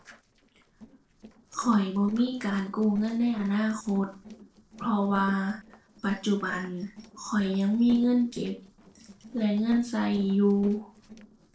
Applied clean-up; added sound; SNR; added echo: neural separator model SepFormer DNS4.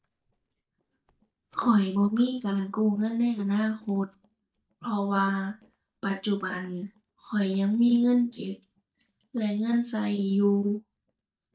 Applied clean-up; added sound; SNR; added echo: neural mask model DeepFilterNet 3.